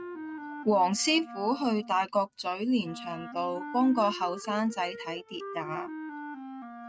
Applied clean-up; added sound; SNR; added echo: neural mask model RNNoise.